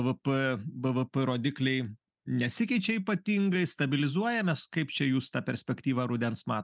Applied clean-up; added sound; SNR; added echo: none; none; none; none.